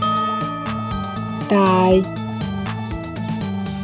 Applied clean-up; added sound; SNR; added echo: none; Harp + Organ; 2 dB; none.